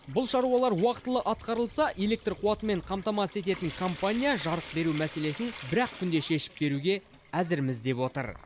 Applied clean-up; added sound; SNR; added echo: none; Trickle, dribble / Sink (filling or washing) / Water tap, faucet; 17 dB; none.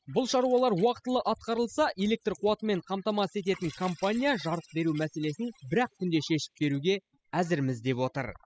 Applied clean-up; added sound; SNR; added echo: classical method spectral subtraction.